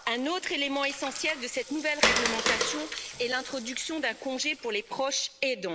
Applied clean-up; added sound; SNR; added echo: none; Water; 3 dB; none.